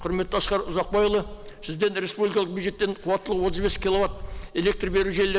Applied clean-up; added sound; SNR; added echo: none; Dog; 11 dB; none.